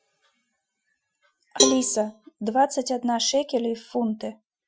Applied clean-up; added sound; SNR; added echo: classical method Wiener filter.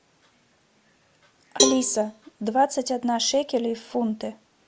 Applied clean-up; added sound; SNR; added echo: none; Cowbell; 3 dB; none.